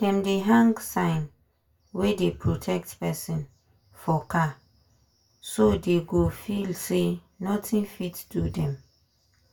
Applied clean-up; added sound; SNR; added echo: none; none; none; reverberation time 0.2 s.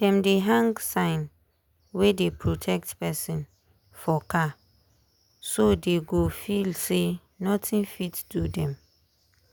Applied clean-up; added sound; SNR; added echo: none; none; none; none.